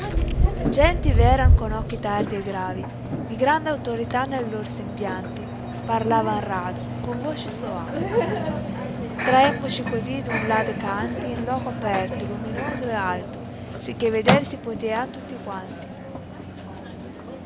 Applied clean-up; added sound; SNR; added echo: none; Microwave oven; -1 dB; none.